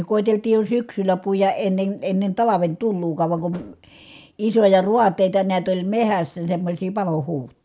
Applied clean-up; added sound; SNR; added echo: none; none; none; none.